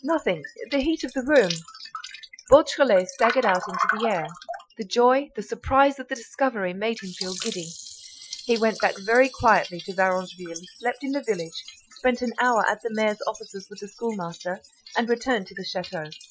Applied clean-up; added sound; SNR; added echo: classical method Wiener filter.